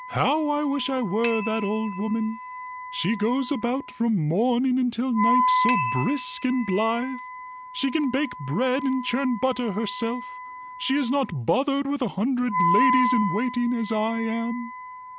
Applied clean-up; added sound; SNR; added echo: none; Wind instrument, woodwind instrument + Bicycle bell; 4 dB; none.